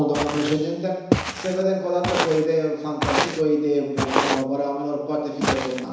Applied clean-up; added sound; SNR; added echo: none; Walk, footsteps; 4 dB; reverberation time 1.0 s.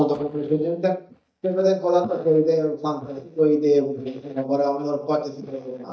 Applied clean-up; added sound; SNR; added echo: neural mask model DeepFilterNet 3.